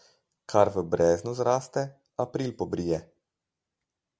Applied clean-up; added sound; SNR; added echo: none; none; none; none.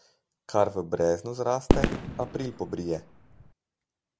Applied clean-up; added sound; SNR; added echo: none; Fireworks; -2 dB; none.